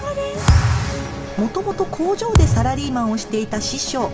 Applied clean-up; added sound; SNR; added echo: none; Thump, thud; -2 dB; reverberation time 1.0 s.